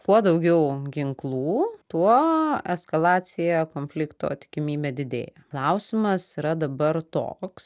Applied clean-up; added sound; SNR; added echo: none; none; none; none.